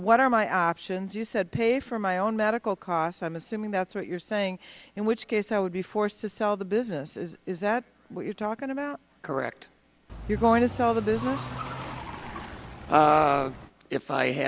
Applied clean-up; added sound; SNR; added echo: none; Car; 11 dB; none.